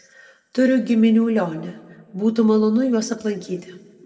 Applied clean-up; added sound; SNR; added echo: none; none; none; reverberation time 1.1 s.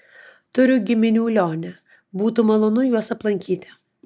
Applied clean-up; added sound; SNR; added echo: none; none; none; none.